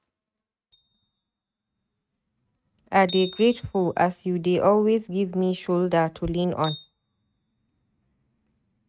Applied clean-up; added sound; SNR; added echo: neural mask model RNNoise.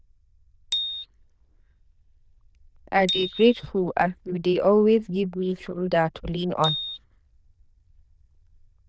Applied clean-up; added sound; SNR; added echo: neural diffusion model UNIVERSE++.